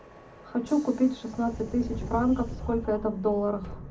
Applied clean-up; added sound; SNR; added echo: none; Subway, metro, underground; 11 dB; reverberation time 0.4 s.